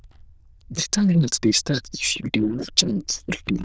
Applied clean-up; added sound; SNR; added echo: neural diffusion model UNIVERSE++.